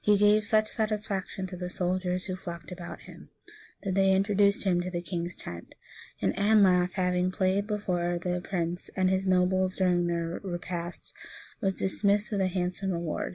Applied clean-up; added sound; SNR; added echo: none; none; none; none.